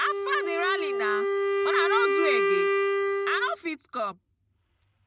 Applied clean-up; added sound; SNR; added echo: none; Wind instrument, woodwind instrument; -3 dB; none.